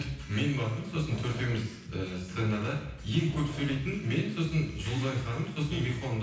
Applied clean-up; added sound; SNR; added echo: none; Growling; 18 dB; reverberation time 0.9 s.